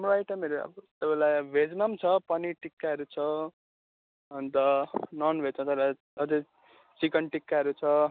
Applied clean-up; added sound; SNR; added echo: none; none; none; none.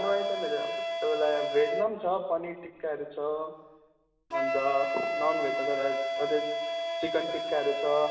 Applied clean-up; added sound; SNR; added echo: none; Wind instrument, woodwind instrument; 2 dB; reverberation time 1.2 s.